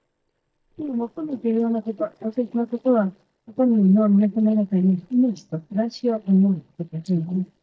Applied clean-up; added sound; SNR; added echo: neural mask model DeepFilterNet 3.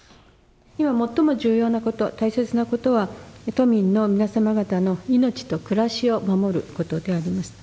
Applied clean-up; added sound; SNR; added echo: none; none; none; none.